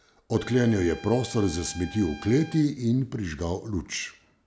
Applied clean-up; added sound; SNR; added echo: none; Trumpet; 19 dB; none.